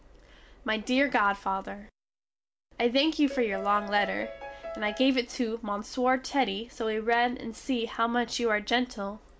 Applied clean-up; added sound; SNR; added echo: none; Piano; 10 dB; none.